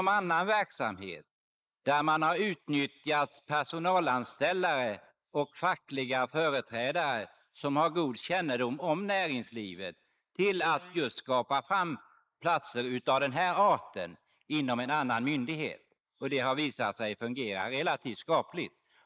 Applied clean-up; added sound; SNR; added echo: neural mask model Resemble Enhance denoiser.